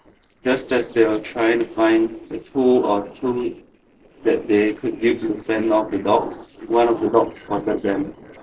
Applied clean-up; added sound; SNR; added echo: neural separator model SepFormer DNS4.